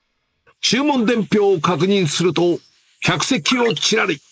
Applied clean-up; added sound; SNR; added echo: neural mask model Resemble Enhance denoiser.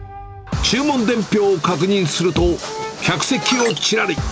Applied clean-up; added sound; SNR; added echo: none; Brass instrument; 17 dB; none.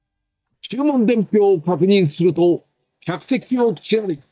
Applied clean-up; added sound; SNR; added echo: neural mask model DeepFilterNet 3.